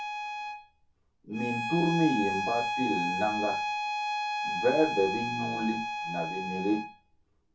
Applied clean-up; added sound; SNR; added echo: none; Bowed string instrument; 1 dB; reverberation time 0.3 s.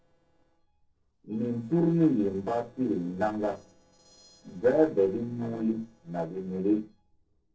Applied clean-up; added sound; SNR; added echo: neural separator model SepFormer DNS4.